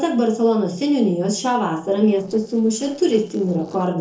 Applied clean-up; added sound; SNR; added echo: neural separator model SepFormer DNS4.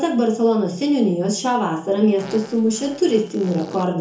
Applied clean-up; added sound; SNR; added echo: none; Fart; 19 dB; reverberation time 0.6 s.